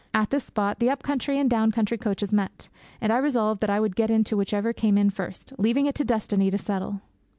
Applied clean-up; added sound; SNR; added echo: none; none; none; none.